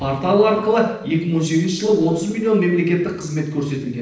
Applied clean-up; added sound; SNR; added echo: neural separator model SepFormer DNS4.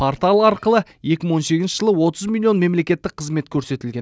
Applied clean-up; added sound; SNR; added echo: none; none; none; none.